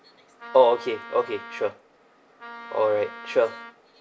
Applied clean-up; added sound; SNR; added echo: none; Wind instrument, woodwind instrument; 16 dB; none.